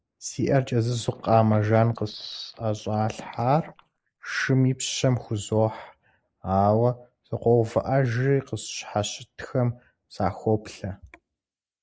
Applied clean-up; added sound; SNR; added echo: neural mask model Resemble Enhance denoiser.